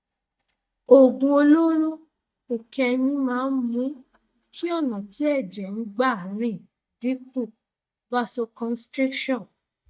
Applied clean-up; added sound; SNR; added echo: neural mask model DeepFilterNet 3.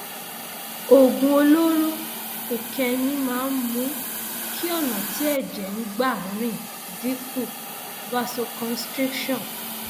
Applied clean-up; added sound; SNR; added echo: none; Hiss; 9 dB; none.